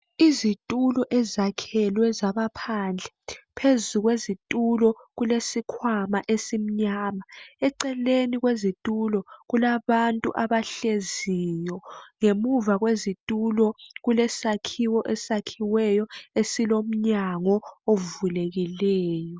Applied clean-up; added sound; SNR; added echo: none; none; none; none.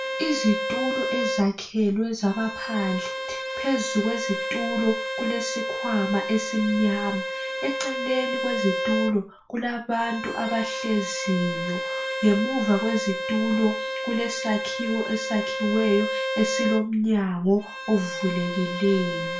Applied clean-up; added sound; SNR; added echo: none; Bowed string instrument; 4 dB; reverberation time 0.3 s.